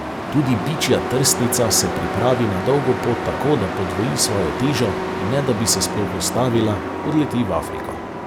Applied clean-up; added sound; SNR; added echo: none; Truck; 4 dB; none.